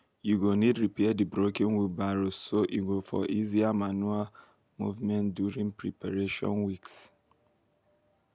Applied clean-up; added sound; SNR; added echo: none; none; none; none.